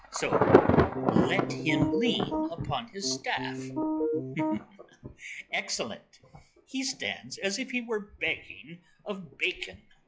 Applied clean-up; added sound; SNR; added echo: classical method log-MMSE.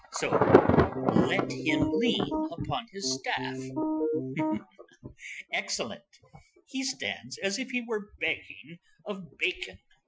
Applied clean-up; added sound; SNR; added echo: classical method Wiener filter.